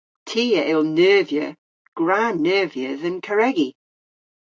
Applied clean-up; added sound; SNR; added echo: none; none; none; none.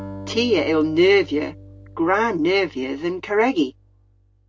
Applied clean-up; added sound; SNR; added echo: none; Acoustic guitar; 18 dB; none.